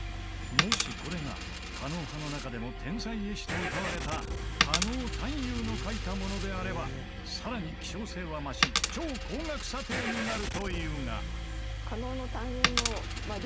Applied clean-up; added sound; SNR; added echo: none; Coin (dropping) + Engine starting / Car; -3 dB; none.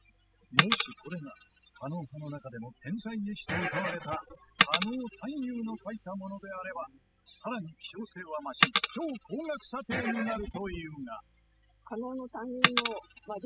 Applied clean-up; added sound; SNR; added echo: classical method spectral subtraction.